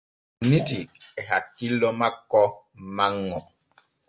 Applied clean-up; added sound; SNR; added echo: none; none; none; none.